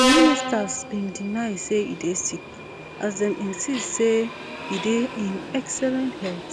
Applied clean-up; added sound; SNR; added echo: none; Subway, metro, underground; 4 dB; none.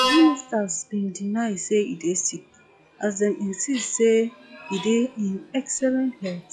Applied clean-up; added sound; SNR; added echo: classical method log-MMSE.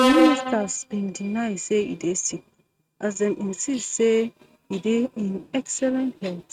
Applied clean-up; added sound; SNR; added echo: neural mask model RNNoise.